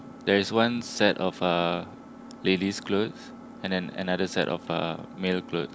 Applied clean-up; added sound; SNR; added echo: none; Engine; 16 dB; none.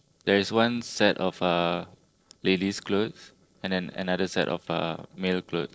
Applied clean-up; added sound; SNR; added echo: neural separator model SepFormer DNS4.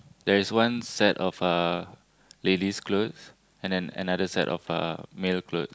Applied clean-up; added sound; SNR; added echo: none; none; none; none.